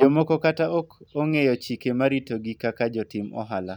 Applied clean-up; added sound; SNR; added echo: none; none; none; none.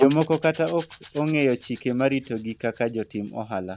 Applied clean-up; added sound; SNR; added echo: none; Rattle / Rattle (instrument); 11 dB; none.